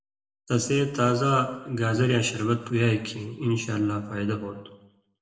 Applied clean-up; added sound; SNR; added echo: none; none; none; reverberation time 0.8 s.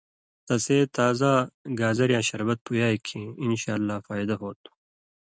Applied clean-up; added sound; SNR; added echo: none; none; none; none.